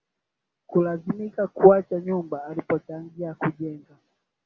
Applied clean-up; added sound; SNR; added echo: none; none; none; none.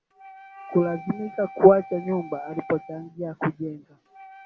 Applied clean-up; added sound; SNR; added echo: none; Wind instrument, woodwind instrument; 19 dB; none.